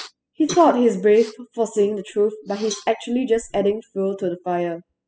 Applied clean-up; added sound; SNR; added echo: classical method spectral subtraction.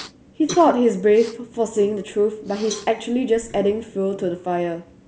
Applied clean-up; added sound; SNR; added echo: none; Cowbell + Respiratory sounds; 17 dB; none.